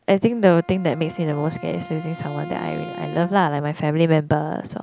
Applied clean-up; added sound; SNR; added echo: none; Bowed string instrument; 17 dB; none.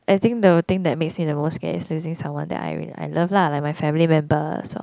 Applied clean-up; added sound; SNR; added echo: none; none; none; none.